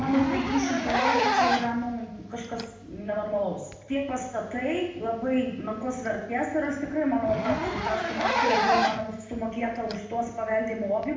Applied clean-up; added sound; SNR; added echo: none; Zipper (clothing); 2 dB; reverberation time 0.9 s.